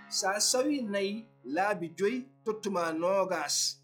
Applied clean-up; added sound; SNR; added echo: classical method log-MMSE.